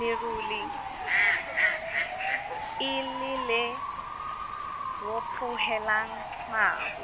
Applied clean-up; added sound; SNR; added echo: none; Bird / Fowl; -2 dB; none.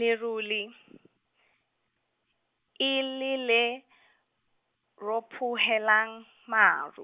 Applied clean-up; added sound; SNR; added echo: none; none; none; none.